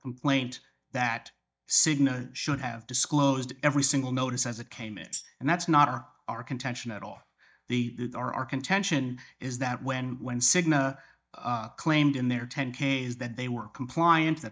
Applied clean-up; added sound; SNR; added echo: neural mask model DeepFilterNet 3.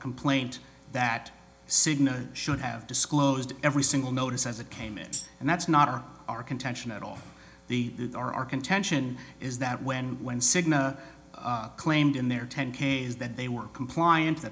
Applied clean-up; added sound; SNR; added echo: none; Tambourine; 13 dB; reverberation time 0.4 s.